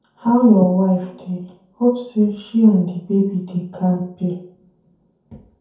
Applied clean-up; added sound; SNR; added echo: none; none; none; reverberation time 0.6 s.